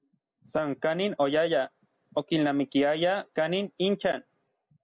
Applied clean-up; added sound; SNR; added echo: none; none; none; none.